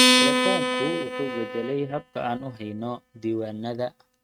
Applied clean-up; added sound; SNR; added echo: neural mask model RNNoise.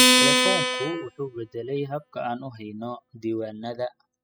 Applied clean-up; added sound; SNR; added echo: classical method spectral subtraction.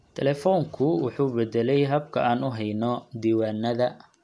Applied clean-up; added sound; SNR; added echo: none; none; none; none.